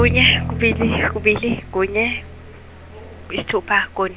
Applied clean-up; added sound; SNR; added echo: none; Bowed string instrument; 7 dB; none.